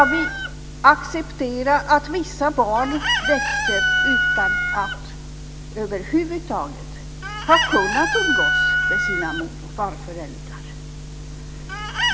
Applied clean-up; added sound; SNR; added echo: none; Chicken, rooster; 1 dB; none.